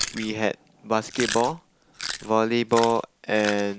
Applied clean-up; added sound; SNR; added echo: none; Chewing, mastication; 10 dB; none.